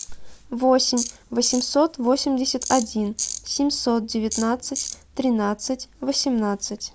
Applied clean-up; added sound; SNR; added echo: none; Tools; 12 dB; none.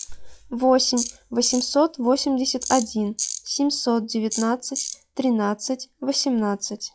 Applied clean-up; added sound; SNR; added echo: classical method log-MMSE.